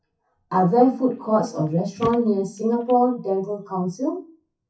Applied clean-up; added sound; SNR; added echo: classical method WPE with log-MMSE.